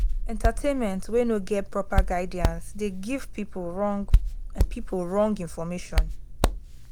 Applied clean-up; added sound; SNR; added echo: none; Hands; -3 dB; none.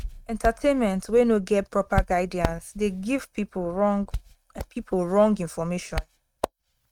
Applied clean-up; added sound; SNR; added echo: neural mask model RNNoise.